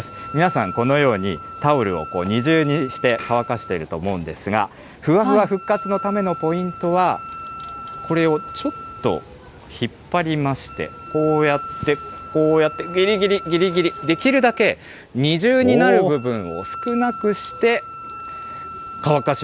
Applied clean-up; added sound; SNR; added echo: none; Wind instrument, woodwind instrument; 14 dB; none.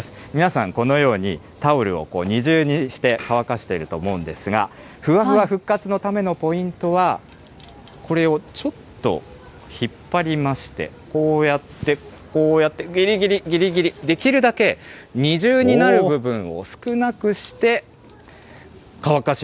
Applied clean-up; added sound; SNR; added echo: none; none; none; none.